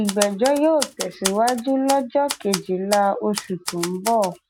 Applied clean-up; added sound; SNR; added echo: none; Typewriter; 10 dB; none.